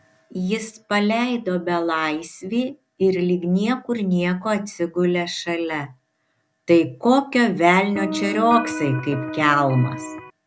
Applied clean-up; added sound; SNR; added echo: none; Electric guitar; 7 dB; none.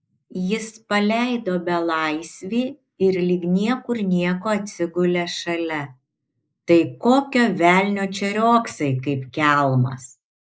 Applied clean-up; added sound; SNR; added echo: neural mask model Resemble Enhance denoiser.